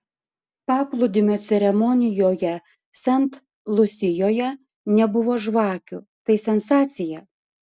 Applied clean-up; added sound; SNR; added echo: none; none; none; none.